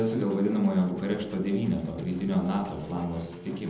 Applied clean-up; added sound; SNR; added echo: none; Engine; 20 dB; reverberation time 0.8 s.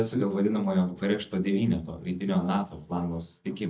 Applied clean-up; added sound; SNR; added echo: neural mask model DeepFilterNet 3.